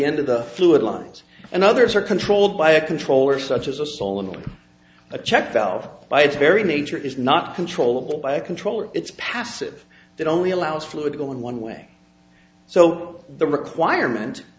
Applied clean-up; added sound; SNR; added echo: none; none; none; none.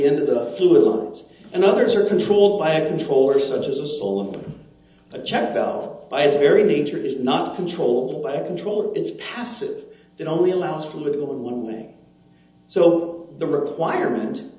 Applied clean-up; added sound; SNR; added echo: none; none; none; reverberation time 1.2 s.